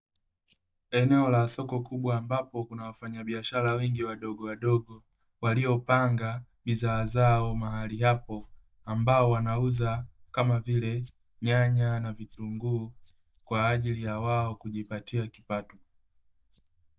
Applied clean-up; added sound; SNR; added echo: neural mask model DeepFilterNet 3.